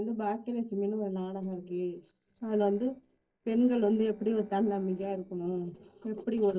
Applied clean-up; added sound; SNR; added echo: neural separator model SepFormer DNS4.